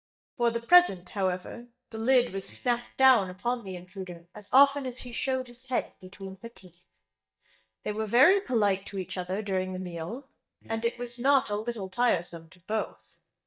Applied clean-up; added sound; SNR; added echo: neural mask model DeepFilterNet 3.